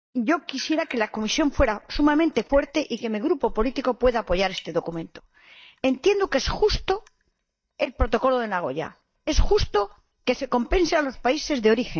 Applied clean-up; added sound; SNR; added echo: neural mask model DeepFilterNet 3.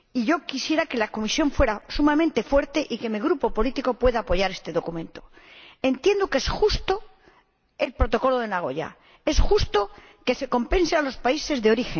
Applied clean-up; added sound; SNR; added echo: none; none; none; none.